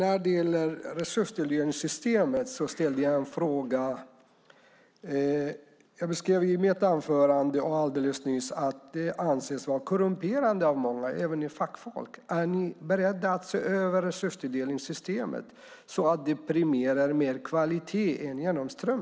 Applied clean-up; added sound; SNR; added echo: none; none; none; none.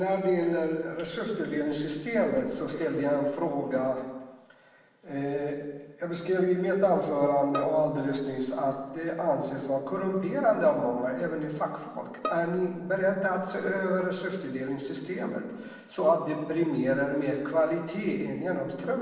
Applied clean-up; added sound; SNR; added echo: none; Bowed string instrument; 12 dB; reverberation time 1.1 s.